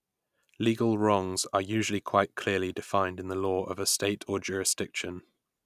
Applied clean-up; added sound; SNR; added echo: none; none; none; none.